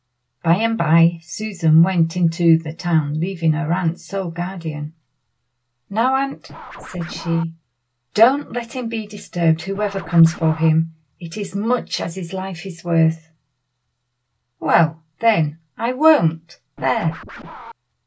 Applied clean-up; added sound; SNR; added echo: none; Scratching (performance technique); 19 dB; none.